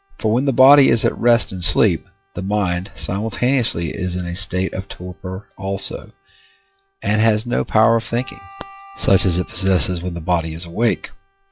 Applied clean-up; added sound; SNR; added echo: classical method log-MMSE.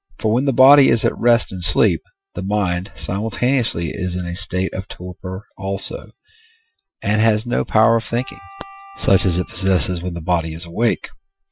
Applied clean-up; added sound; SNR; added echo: classical method Wiener filter.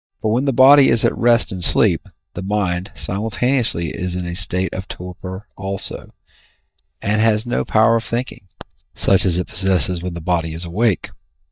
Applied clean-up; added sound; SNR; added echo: neural mask model DeepFilterNet 3.